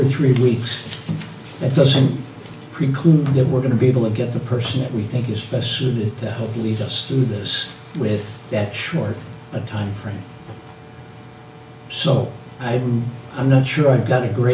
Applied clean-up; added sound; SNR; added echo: none; none; none; none.